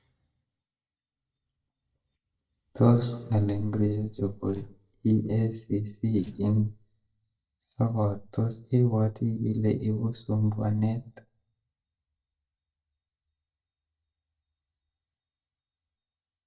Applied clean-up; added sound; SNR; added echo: neural mask model DeepFilterNet 3.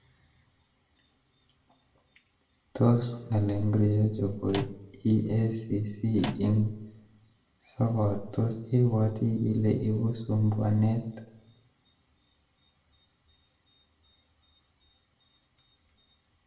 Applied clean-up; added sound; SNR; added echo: none; Microwave oven; 10 dB; reverberation time 0.6 s.